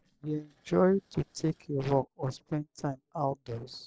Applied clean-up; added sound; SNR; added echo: neural separator model SepFormer DNS4.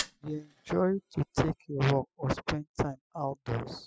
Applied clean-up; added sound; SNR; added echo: classical method spectral subtraction.